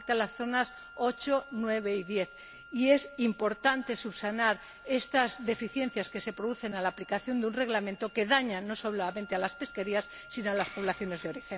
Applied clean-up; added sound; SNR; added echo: none; Wind instrument, woodwind instrument; 20 dB; none.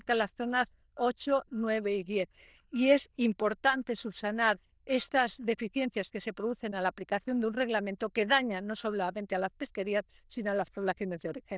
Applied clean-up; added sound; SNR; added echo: neural diffusion model UNIVERSE++.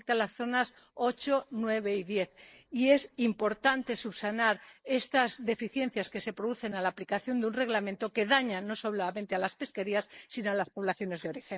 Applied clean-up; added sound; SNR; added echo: neural mask model Resemble Enhance denoiser.